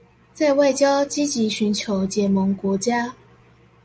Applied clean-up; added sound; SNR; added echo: none; none; none; none.